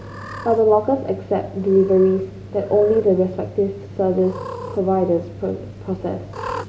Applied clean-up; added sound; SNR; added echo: none; Cat; 17 dB; none.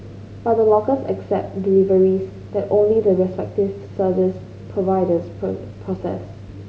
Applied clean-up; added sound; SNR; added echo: none; none; none; none.